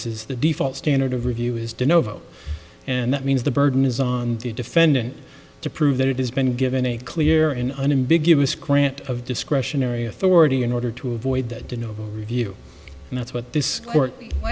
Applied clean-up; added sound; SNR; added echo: none; none; none; none.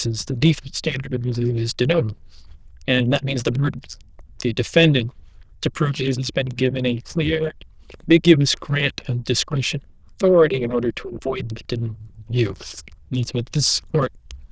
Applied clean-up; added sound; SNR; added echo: neural diffusion model UNIVERSE++.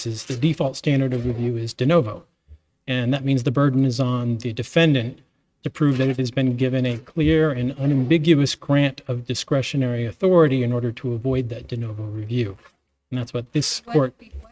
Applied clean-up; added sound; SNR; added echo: neural mask model RNNoise.